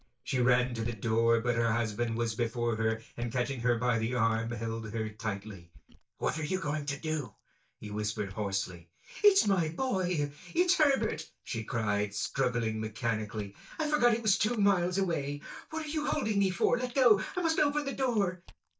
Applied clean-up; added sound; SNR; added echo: neural mask model DeepFilterNet 3.